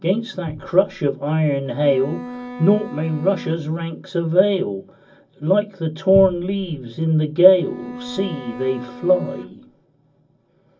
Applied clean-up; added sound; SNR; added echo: none; Bowed string instrument; 14 dB; reverberation time 0.4 s.